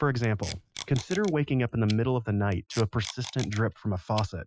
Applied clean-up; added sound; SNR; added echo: classical method Wiener filter.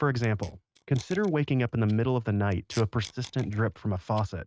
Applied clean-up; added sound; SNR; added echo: neural mask model RNNoise.